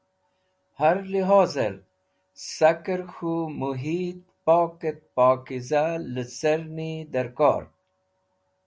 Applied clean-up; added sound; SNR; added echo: none; none; none; none.